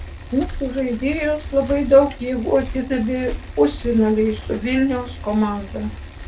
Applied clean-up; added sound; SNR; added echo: none; Bicycle; 12 dB; reverberation time 0.2 s.